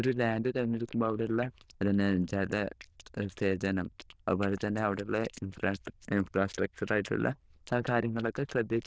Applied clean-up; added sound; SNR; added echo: neural diffusion model UNIVERSE++.